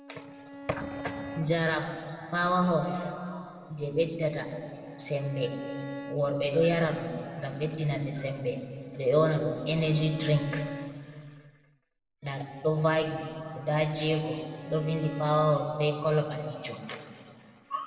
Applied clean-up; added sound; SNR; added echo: none; Bowed string instrument; 16 dB; reverberation time 2.4 s.